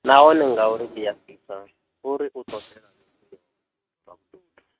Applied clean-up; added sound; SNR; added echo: neural mask model RNNoise.